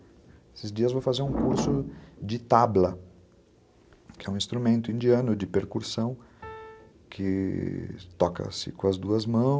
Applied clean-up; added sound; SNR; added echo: none; Piano; 16 dB; none.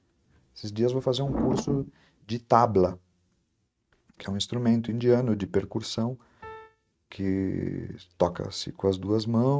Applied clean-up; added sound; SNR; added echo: neural mask model RNNoise.